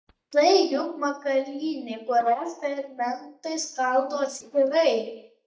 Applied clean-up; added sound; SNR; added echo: neural mask model DeepFilterNet 3.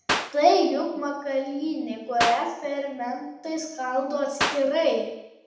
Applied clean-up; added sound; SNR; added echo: none; Clapping; 3 dB; reverberation time 0.8 s.